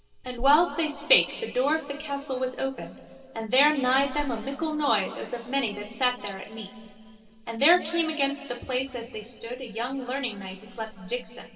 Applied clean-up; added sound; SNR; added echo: none; Liquid; 16 dB; reverberation time 2.5 s.